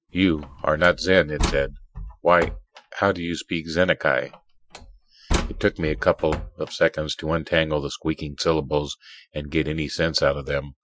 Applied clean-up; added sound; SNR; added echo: classical method Wiener filter.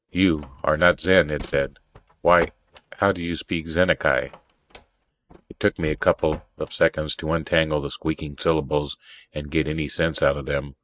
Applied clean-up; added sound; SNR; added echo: neural mask model RNNoise.